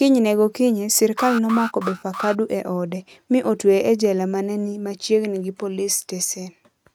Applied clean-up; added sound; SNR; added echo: neural mask model RNNoise.